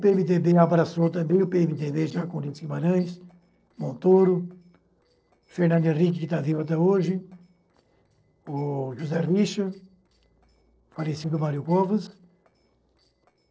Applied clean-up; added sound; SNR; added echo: neural separator model SepFormer DNS4.